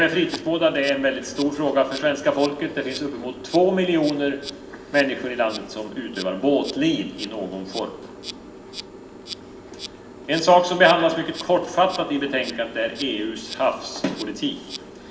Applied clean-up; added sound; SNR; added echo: none; Insect; 15 dB; reverberation time 0.6 s.